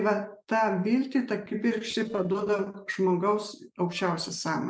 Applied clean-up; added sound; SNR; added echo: neural separator model SepFormer DNS4.